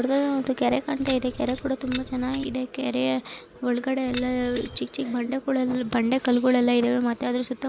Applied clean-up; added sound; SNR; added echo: none; Keys jangling; 14 dB; none.